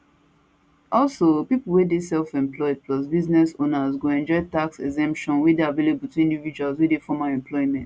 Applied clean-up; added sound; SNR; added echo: none; none; none; none.